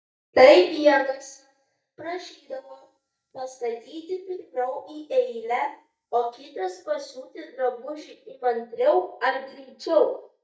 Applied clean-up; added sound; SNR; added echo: neural mask model DeepFilterNet 3.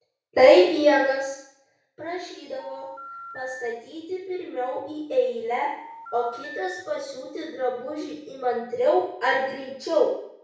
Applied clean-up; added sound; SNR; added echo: none; Telephone; 16 dB; reverberation time 0.6 s.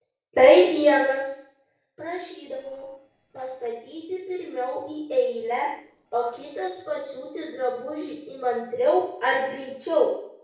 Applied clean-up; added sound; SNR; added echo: neural separator model SepFormer DNS4.